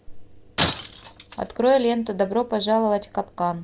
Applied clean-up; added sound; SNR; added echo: none; Shatter; 9 dB; none.